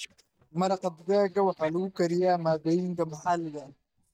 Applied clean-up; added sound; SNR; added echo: neural mask model DeepFilterNet 3.